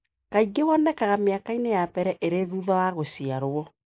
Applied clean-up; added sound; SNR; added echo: neural mask model Resemble Enhance denoiser.